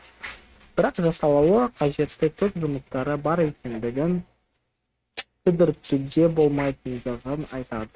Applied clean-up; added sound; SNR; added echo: neural mask model RNNoise.